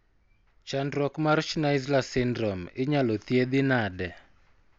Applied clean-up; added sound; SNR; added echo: none; none; none; none.